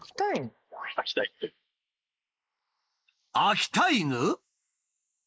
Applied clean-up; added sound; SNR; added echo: neural mask model Resemble Enhance denoiser.